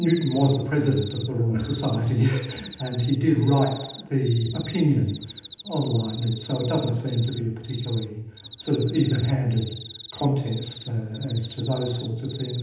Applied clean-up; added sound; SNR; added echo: none; Cricket; 13 dB; reverberation time 0.8 s.